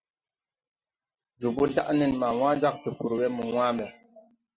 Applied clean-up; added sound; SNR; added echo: none; none; none; none.